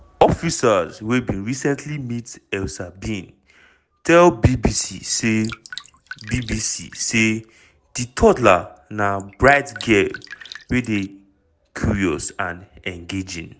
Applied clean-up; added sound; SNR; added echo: none; Drip; 18 dB; none.